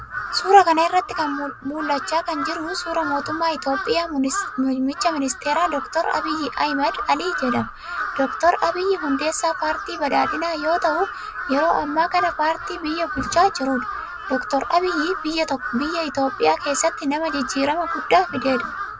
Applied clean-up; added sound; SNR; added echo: none; Crow; 7 dB; none.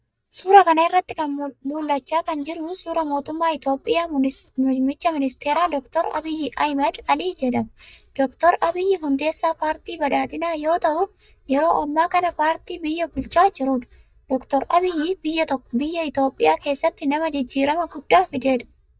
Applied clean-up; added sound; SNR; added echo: neural mask model DeepFilterNet 3.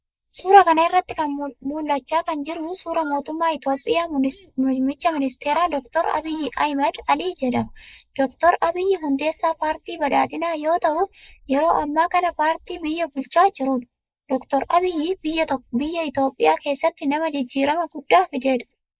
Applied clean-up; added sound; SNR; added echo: neural mask model Resemble Enhance denoiser.